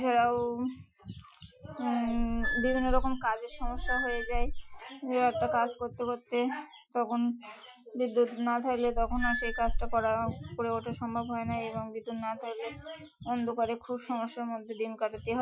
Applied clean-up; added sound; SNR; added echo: classical method Wiener filter.